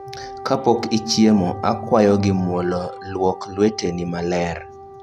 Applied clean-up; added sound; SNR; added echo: none; Wind instrument, woodwind instrument; 15 dB; none.